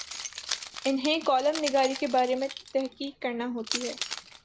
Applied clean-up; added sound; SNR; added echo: none; Keys jangling; 10 dB; none.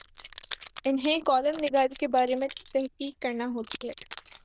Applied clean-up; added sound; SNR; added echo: neural diffusion model UNIVERSE++.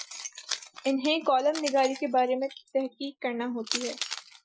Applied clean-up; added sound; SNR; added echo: classical method Wiener filter.